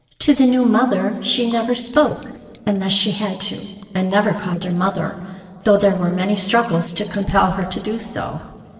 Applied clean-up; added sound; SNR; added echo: neural separator model SepFormer DNS4.